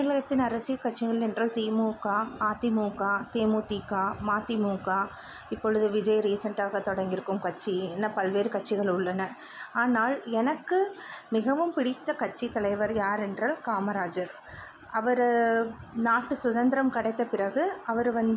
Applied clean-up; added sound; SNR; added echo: none; none; none; none.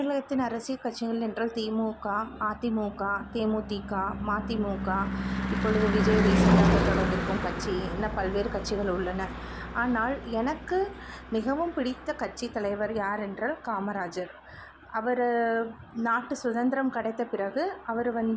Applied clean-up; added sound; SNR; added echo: none; Car passing by / Engine / Truck; 2 dB; none.